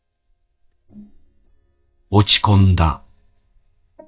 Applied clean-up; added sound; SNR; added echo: neural mask model DeepFilterNet 3.